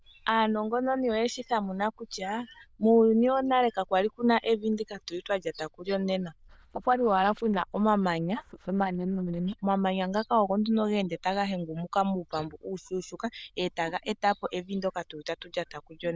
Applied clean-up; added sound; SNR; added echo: neural diffusion model UNIVERSE++.